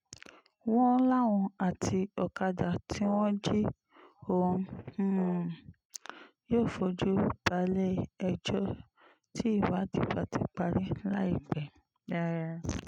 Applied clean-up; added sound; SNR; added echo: neural mask model RNNoise.